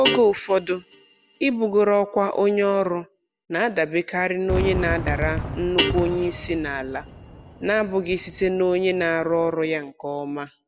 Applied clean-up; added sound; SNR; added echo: none; Fireworks + Guitar; 8 dB; none.